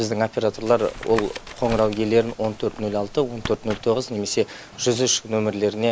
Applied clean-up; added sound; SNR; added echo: none; Tap; 14 dB; none.